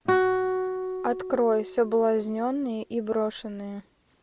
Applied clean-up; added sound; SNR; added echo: none; Guitar; 3 dB; none.